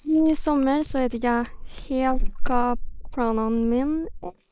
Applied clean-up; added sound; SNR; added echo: neural mask model Resemble Enhance denoiser.